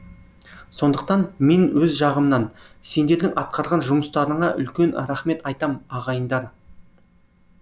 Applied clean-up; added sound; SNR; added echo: none; none; none; none.